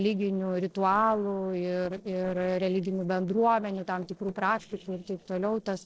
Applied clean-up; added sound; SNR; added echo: neural separator model SepFormer DNS4.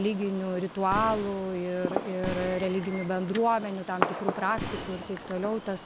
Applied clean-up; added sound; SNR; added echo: none; Boom + Fireworks; 6 dB; none.